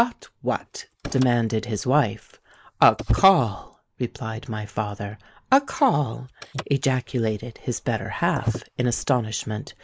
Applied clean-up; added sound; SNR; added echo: neural mask model Resemble Enhance denoiser.